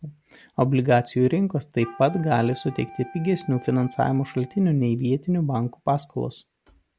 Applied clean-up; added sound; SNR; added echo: none; Wind instrument, woodwind instrument; 20 dB; none.